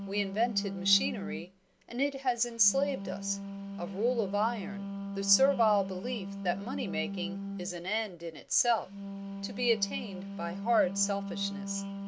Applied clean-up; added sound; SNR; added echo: none; Wind instrument, woodwind instrument; 6 dB; none.